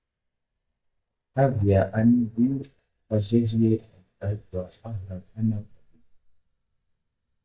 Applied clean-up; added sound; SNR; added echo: neural mask model DeepFilterNet 3.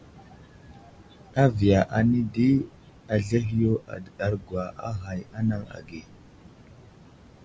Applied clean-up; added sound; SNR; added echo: none; none; none; none.